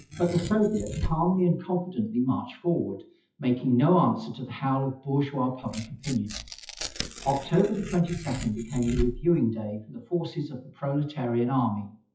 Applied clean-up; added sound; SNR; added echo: classical method WPE with log-MMSE.